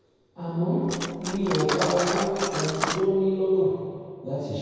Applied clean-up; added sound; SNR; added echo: none; Cutlery, silverware; 8 dB; reverberation time 2.1 s.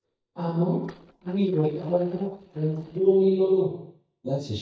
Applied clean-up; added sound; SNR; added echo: neural mask model DeepFilterNet 3.